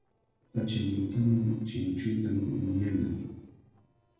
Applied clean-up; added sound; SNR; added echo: neural separator model SepFormer DNS4.